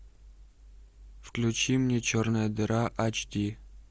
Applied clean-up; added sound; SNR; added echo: none; none; none; none.